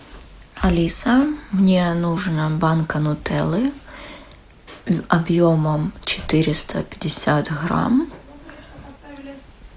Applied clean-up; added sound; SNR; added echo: none; none; none; none.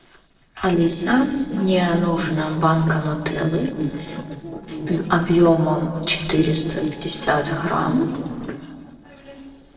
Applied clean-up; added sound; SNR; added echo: neural separator model SepFormer DNS4.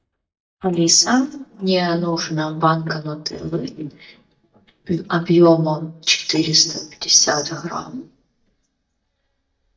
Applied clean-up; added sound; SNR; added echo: neural mask model DeepFilterNet 3.